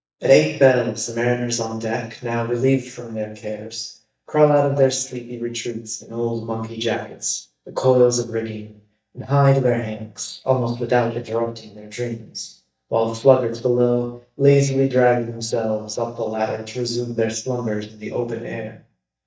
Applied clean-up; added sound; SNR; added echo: neural mask model DeepFilterNet 3.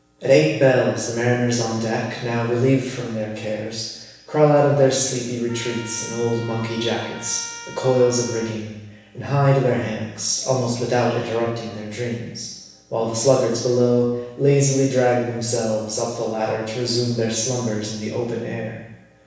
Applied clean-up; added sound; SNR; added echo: none; Trumpet; 18 dB; reverberation time 1.1 s.